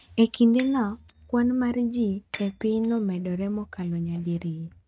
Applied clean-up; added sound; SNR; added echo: neural mask model RNNoise.